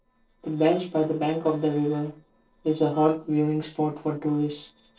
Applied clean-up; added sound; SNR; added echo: neural separator model SepFormer DNS4.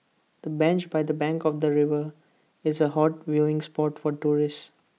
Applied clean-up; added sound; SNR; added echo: none; none; none; none.